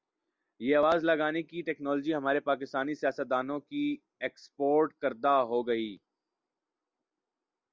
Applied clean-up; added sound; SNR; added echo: none; none; none; none.